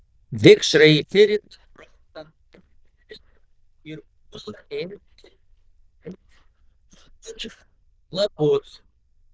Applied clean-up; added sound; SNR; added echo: neural diffusion model UNIVERSE++.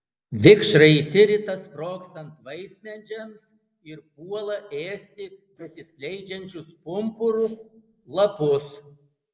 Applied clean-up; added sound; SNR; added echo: neural mask model Resemble Enhance denoiser.